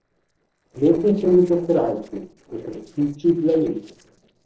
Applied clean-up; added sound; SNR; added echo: neural separator model SepFormer DNS4.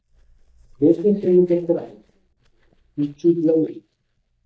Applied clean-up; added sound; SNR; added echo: neural mask model DeepFilterNet 3.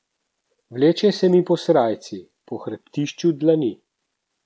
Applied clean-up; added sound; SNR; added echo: none; none; none; none.